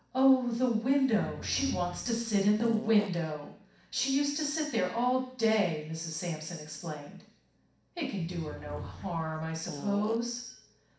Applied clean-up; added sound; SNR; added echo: none; Fart / Drawer open or close; 13 dB; reverberation time 0.6 s.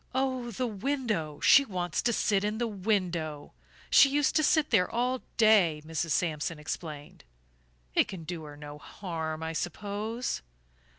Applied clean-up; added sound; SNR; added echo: none; none; none; none.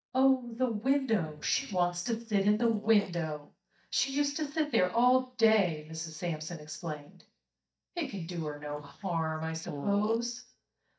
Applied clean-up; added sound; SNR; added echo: neural mask model DeepFilterNet 3.